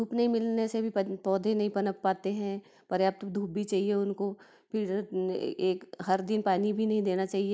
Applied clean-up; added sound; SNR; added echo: none; none; none; none.